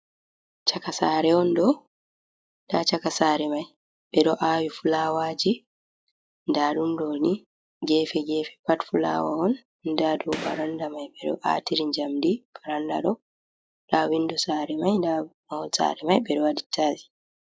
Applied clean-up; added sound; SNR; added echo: classical method log-MMSE.